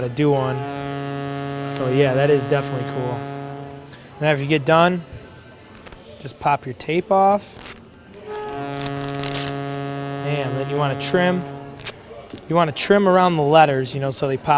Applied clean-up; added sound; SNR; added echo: none; Wind instrument, woodwind instrument; 10 dB; none.